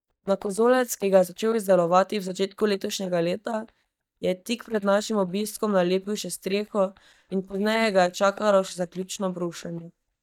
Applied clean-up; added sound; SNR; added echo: neural mask model DeepFilterNet 3.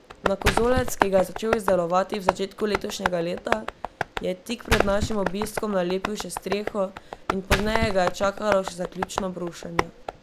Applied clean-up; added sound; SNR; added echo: none; Tap + Splash, splatter; 2 dB; none.